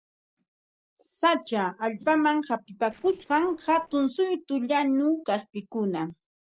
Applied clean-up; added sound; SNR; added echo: neural separator model SepFormer DNS4.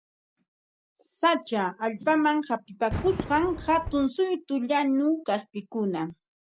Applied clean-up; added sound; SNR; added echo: none; Fireworks; 15 dB; none.